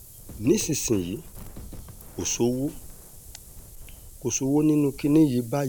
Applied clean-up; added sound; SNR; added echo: none; Wind + Snare drum / Drum kit; 16 dB; none.